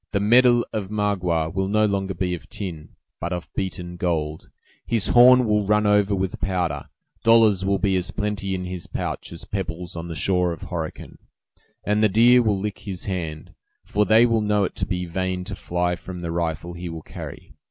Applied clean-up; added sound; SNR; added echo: none; none; none; none.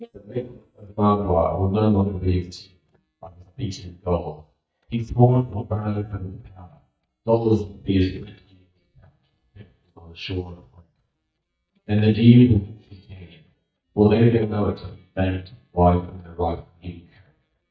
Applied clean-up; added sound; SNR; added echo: neural mask model DeepFilterNet 3.